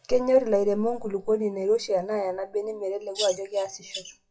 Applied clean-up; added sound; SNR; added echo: classical method WPE with log-MMSE.